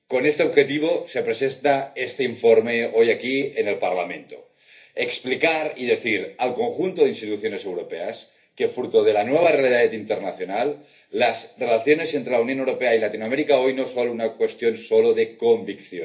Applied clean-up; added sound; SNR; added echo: none; none; none; reverberation time 0.3 s.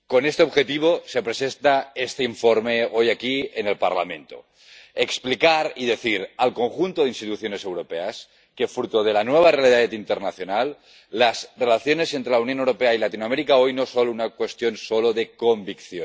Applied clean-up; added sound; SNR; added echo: none; none; none; none.